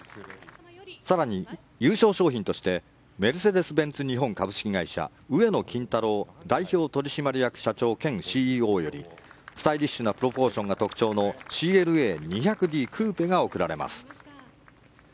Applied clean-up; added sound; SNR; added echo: none; none; none; none.